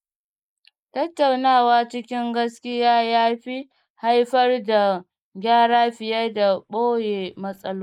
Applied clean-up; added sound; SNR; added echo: neural mask model Resemble Enhance denoiser.